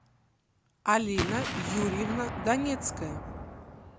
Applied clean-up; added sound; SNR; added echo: none; Explosion; 5 dB; none.